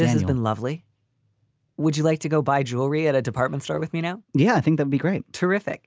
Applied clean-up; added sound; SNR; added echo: none; none; none; none.